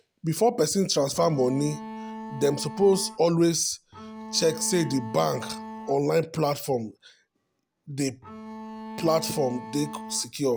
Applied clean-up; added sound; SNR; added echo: none; Bowed string instrument; 12 dB; none.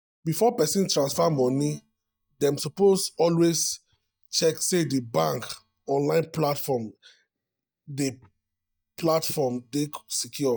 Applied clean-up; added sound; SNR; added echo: neural mask model DeepFilterNet 3.